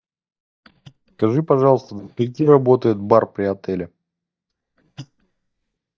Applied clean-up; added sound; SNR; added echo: neural mask model DeepFilterNet 3.